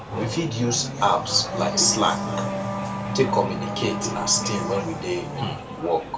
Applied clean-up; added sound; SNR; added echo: none; Race car, auto racing / Accelerating, revving, vroom; 4 dB; reverberation time 1.6 s.